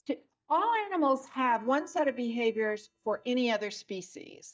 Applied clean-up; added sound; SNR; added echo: neural mask model DeepFilterNet 3.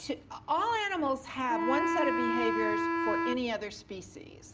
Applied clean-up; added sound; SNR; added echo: none; Wind instrument, woodwind instrument; -1 dB; none.